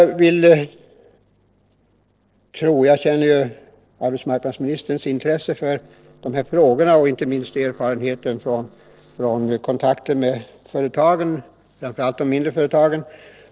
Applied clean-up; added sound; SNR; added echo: neural separator model SepFormer DNS4.